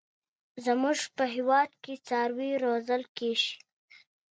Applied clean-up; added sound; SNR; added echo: none; none; none; none.